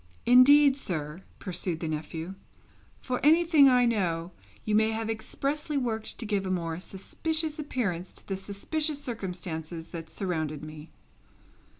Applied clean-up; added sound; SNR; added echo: none; none; none; none.